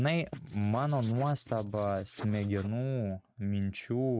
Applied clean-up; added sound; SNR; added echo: neural mask model RNNoise.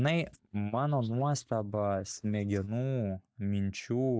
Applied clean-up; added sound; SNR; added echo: neural mask model DeepFilterNet 3.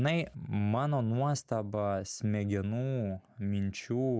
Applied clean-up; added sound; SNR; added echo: none; none; none; none.